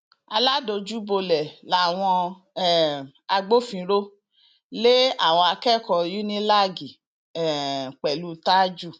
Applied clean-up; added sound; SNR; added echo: none; none; none; none.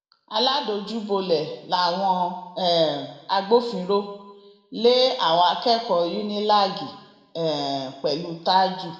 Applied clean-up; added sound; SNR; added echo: none; none; none; reverberation time 0.9 s.